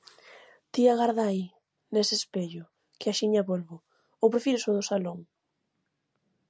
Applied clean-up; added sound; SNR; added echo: none; none; none; none.